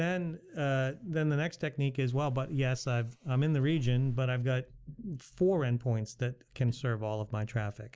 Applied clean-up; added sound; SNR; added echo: neural mask model Resemble Enhance denoiser.